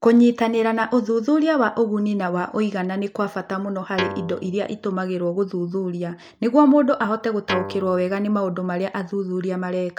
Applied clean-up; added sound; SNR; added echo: none; Guitar; 10 dB; none.